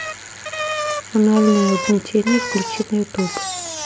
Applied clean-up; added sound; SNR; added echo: none; Bicycle; 7 dB; none.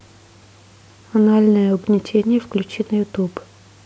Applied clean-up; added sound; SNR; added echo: none; none; none; none.